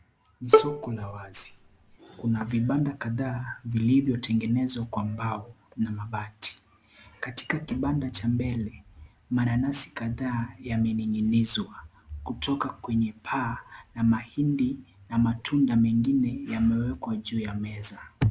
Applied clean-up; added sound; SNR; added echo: none; Bowed string instrument; -2 dB; none.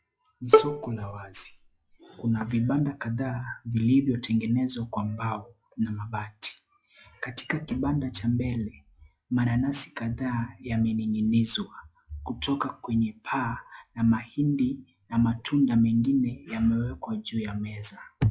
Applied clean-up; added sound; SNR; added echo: classical method log-MMSE.